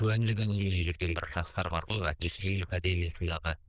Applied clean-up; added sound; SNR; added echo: neural diffusion model UNIVERSE++.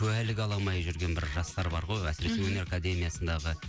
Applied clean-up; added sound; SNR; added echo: none; none; none; none.